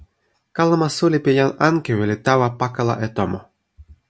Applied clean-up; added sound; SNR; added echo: none; none; none; none.